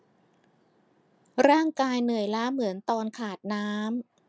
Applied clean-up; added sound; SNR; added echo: none; none; none; none.